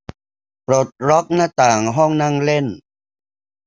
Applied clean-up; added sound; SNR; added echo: none; none; none; none.